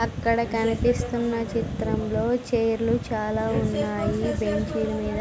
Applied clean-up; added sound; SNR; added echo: none; none; none; none.